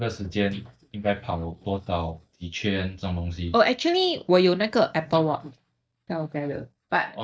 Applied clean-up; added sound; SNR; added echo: neural mask model DeepFilterNet 3.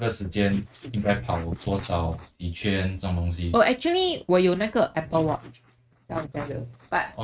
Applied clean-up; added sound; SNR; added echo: neural mask model RNNoise.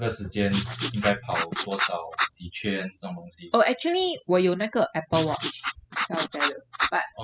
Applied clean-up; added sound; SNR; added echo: classical method spectral subtraction.